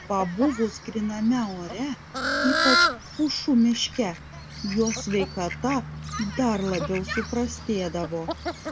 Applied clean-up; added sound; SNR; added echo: none; Fowl; 4 dB; none.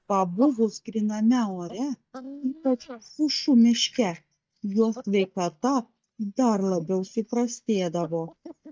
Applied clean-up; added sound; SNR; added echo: neural mask model DeepFilterNet 3.